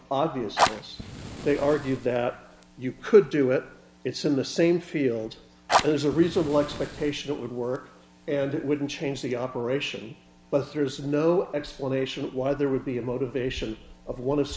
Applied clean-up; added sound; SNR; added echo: none; Fire; 7 dB; none.